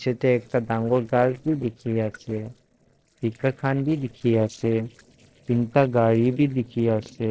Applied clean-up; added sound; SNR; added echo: neural separator model SepFormer DNS4.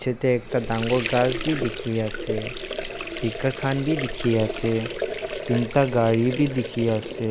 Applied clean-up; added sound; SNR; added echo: none; Sink (filling or washing) / Water; 7 dB; none.